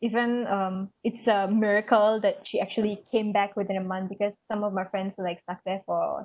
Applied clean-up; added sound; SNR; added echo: none; none; none; none.